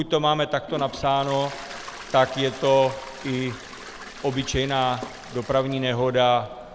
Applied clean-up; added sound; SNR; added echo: none; Toilet flush; 16 dB; none.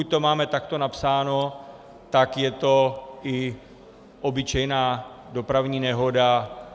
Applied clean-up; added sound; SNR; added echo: none; none; none; none.